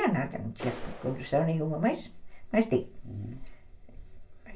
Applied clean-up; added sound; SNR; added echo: none; Clapping; 19 dB; reverberation time 0.2 s.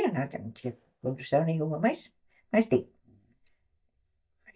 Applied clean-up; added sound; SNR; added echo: neural mask model DeepFilterNet 3.